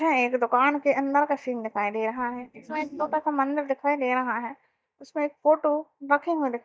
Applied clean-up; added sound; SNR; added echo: neural mask model DeepFilterNet 3.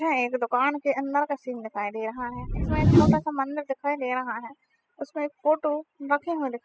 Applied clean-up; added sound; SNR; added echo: classical method spectral subtraction.